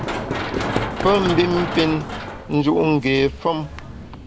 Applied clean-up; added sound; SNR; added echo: none; Run; 6 dB; none.